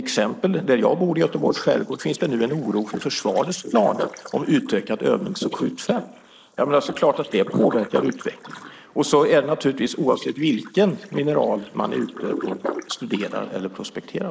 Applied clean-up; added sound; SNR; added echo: neural mask model Resemble Enhance denoiser.